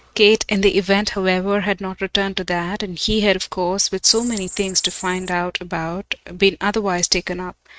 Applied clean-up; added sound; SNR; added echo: neural mask model RNNoise.